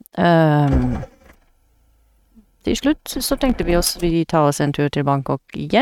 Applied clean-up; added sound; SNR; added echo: neural mask model RNNoise.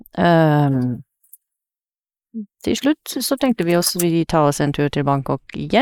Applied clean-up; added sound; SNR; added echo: neural mask model Resemble Enhance denoiser.